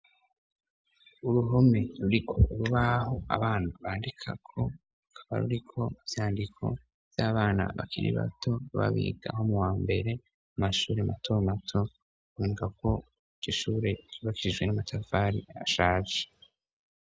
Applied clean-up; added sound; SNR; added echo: none; none; none; none.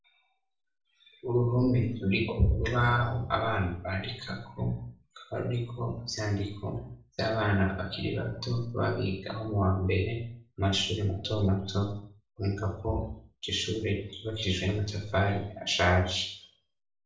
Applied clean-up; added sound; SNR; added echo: none; none; none; reverberation time 0.5 s.